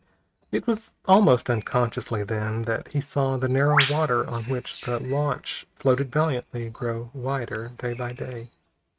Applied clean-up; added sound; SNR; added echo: neural mask model RNNoise.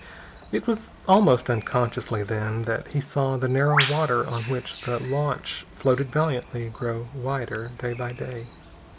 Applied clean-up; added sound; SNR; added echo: none; Bird; 11 dB; none.